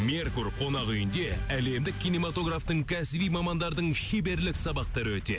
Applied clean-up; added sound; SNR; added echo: none; none; none; none.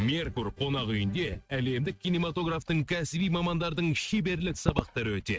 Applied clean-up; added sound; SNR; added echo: neural mask model RNNoise.